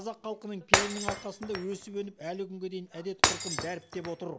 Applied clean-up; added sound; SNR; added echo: none; Shatter; -4 dB; none.